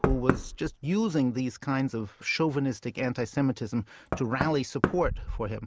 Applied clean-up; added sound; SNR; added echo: none; Knock; 5 dB; none.